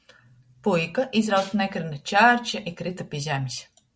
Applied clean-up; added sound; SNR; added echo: none; none; none; none.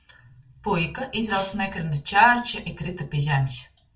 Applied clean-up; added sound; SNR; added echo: none; none; none; reverberation time 0.2 s.